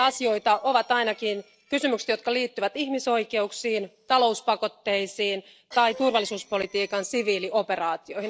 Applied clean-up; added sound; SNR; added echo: neural separator model SepFormer DNS4.